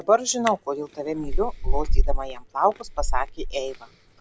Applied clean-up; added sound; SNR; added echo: none; Chewing, mastication; -2 dB; none.